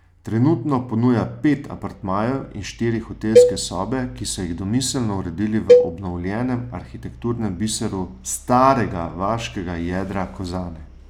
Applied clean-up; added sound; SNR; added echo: none; Cowbell; -3 dB; none.